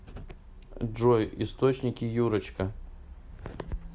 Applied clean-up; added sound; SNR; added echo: none; none; none; none.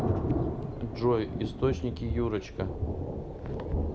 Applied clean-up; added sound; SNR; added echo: none; Thunder; 0 dB; none.